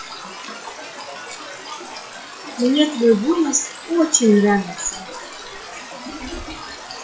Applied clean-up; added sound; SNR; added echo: classical method WPE with log-MMSE.